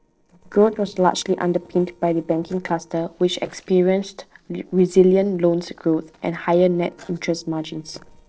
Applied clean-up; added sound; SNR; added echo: neural separator model SepFormer DNS4.